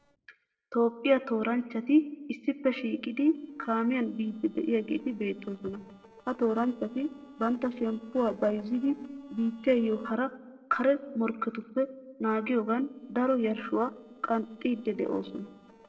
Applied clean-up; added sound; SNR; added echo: neural separator model SepFormer DNS4.